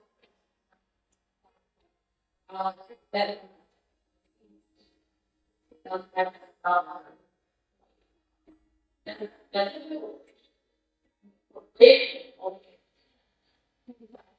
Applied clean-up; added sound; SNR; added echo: neural mask model DeepFilterNet 3.